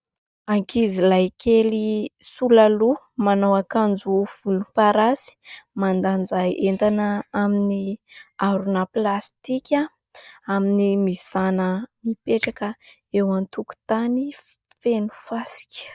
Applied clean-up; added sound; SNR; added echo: neural mask model DeepFilterNet 3.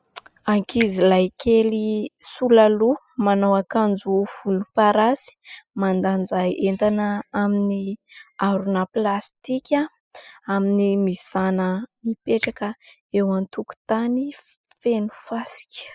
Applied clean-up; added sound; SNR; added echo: classical method spectral subtraction.